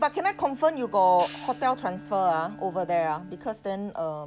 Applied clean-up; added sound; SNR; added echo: none; Bowed string instrument + Hi-hat; 18 dB; none.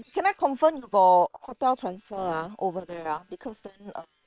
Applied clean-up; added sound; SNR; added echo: neural separator model SepFormer WHAM!.